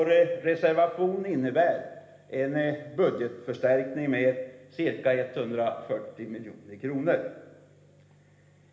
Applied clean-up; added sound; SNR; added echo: none; none; none; reverberation time 1.1 s.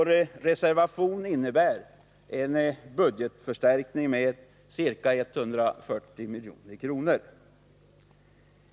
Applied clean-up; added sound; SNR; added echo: none; none; none; none.